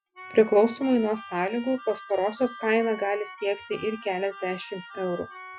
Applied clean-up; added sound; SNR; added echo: classical method Wiener filter.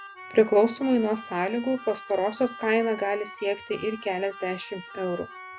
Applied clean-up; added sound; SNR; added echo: none; Keyboard (musical); 16 dB; none.